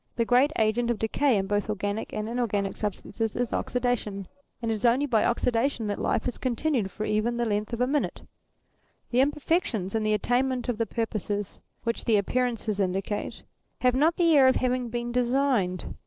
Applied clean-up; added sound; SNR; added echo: neural separator model SepFormer DNS4.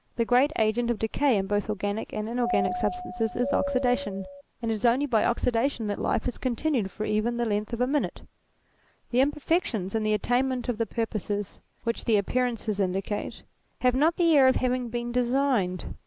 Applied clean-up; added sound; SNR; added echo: none; Doorbell; 5 dB; none.